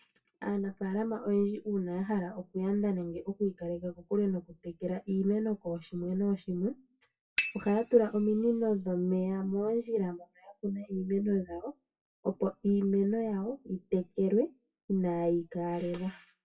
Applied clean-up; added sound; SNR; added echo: classical method WPE with log-MMSE.